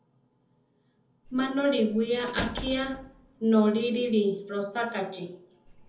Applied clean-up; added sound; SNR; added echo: none; Squeak / Slam / Human group actions; 16 dB; reverberation time 0.7 s.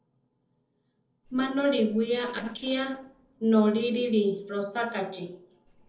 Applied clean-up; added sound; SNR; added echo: neural separator model SepFormer DNS4.